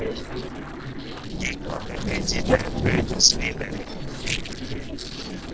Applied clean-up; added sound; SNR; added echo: neural separator model SepFormer DNS4.